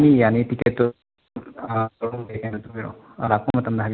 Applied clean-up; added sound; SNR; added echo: none; none; none; none.